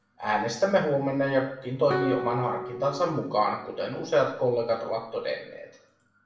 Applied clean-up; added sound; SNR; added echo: none; Guitar; 9 dB; reverberation time 0.6 s.